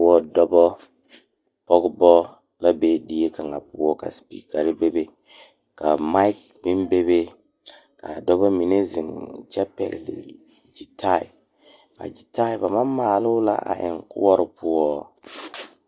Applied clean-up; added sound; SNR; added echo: neural mask model DeepFilterNet 3.